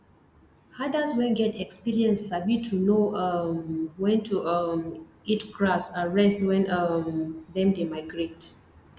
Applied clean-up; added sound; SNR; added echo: none; none; none; none.